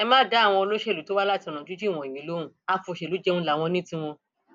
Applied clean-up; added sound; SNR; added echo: none; none; none; none.